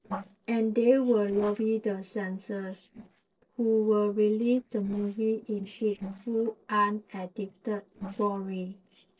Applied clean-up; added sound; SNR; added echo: neural separator model SepFormer DNS4.